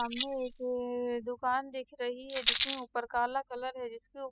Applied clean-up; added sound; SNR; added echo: classical method spectral subtraction.